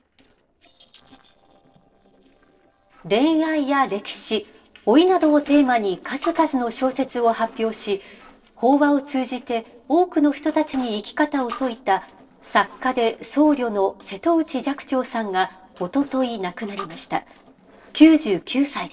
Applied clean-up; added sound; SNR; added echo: neural separator model SepFormer DNS4.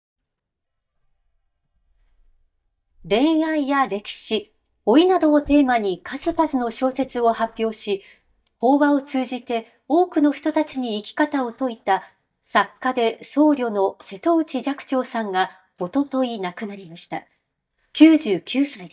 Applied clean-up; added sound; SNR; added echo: neural mask model DeepFilterNet 3.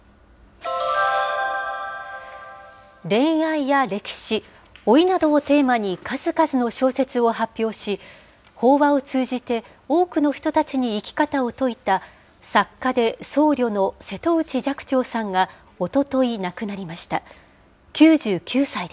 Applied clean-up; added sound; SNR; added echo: none; none; none; none.